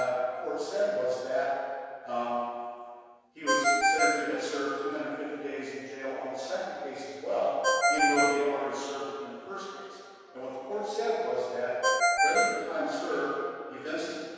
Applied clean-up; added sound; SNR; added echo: none; Ringtone; 0 dB; reverberation time 1.9 s.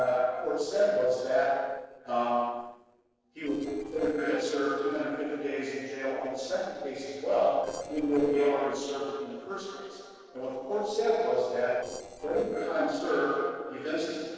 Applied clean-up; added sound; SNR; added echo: neural separator model SepFormer DNS4.